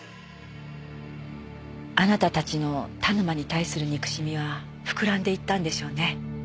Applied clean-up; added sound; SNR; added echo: none; none; none; none.